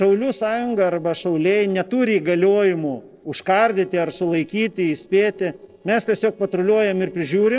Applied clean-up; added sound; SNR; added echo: neural separator model SepFormer DNS4.